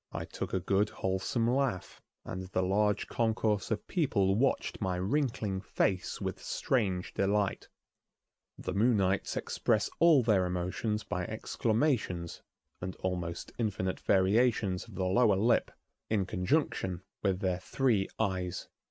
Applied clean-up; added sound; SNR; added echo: none; none; none; none.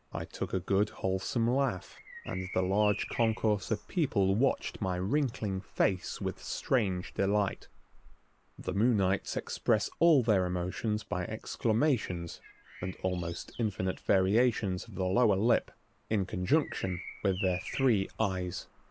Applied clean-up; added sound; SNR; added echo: none; Bird vocalization, bird call, bird song; 19 dB; none.